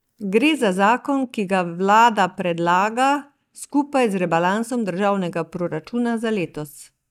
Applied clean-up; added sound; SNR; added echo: neural mask model DeepFilterNet 3.